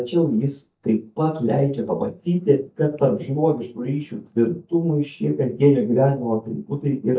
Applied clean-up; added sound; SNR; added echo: neural mask model DeepFilterNet 3.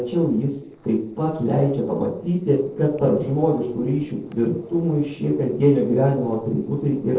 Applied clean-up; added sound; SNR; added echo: neural separator model SepFormer DNS4.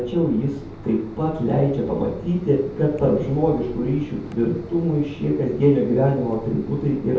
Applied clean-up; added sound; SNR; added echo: none; Mechanisms; 17 dB; reverberation time 0.7 s.